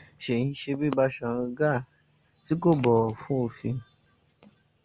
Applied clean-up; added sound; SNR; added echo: none; none; none; none.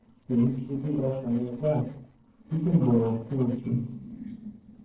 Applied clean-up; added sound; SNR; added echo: neural separator model SepFormer DNS4.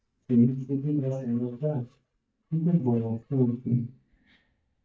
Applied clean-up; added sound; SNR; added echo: neural mask model DeepFilterNet 3.